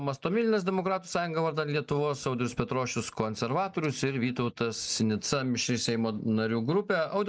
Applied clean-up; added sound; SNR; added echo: neural mask model Resemble Enhance denoiser.